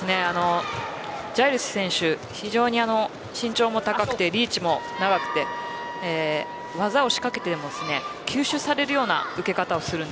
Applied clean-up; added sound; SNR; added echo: none; Wind instrument, woodwind instrument; 12 dB; none.